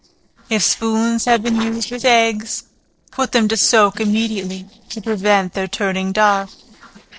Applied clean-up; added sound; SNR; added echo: neural separator model SepFormer DNS4.